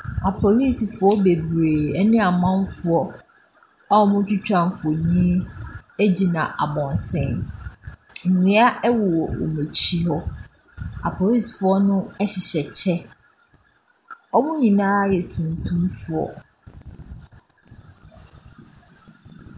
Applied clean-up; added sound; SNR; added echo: none; none; none; none.